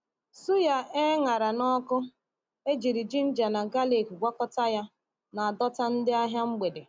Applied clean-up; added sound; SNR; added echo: none; none; none; none.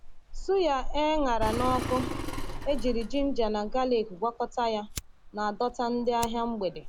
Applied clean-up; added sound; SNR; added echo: none; Fire + Engine; 5 dB; none.